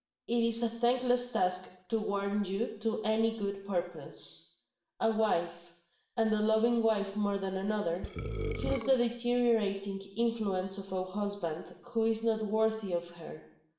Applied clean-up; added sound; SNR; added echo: none; Burping, eructation; 4 dB; reverberation time 0.7 s.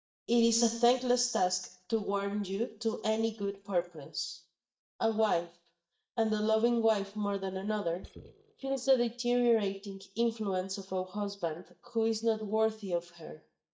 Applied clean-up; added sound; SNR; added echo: neural mask model DeepFilterNet 3.